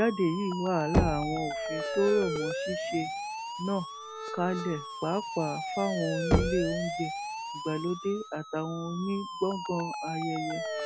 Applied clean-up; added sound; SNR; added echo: none; Siren + Knock; 2 dB; none.